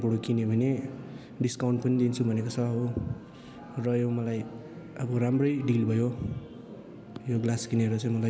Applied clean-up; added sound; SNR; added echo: none; none; none; none.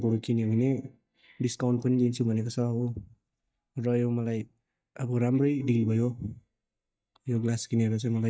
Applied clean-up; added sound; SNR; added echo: neural mask model DeepFilterNet 3.